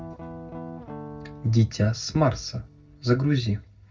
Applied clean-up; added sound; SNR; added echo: neural separator model SepFormer DNS4.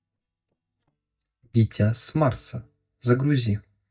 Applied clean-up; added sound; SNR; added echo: neural mask model DeepFilterNet 3.